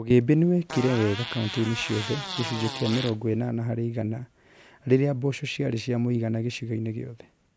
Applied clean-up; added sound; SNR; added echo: none; Fart; 10 dB; none.